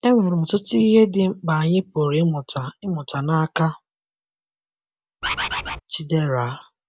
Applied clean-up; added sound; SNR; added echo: neural mask model DeepFilterNet 3.